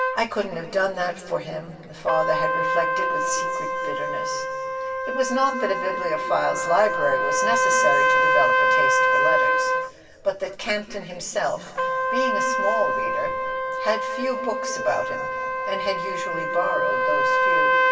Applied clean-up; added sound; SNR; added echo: none; Trumpet; -4 dB; reverberation time 2.5 s.